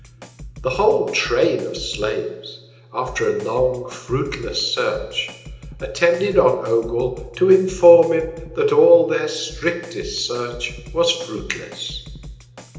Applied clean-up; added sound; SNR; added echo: none; Drum kit; 19 dB; reverberation time 0.9 s.